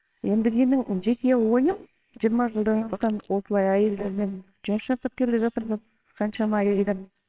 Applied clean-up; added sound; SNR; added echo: neural separator model SepFormer WHAMR!.